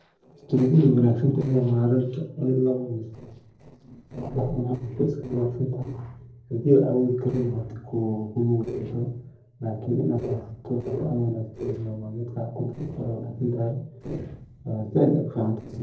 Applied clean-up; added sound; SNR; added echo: neural separator model SepFormer DNS4.